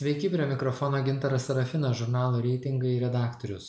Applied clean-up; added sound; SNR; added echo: none; none; none; none.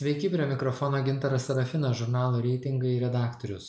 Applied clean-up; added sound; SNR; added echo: neural mask model Resemble Enhance denoiser.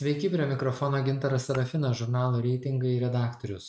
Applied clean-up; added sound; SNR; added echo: neural mask model RNNoise.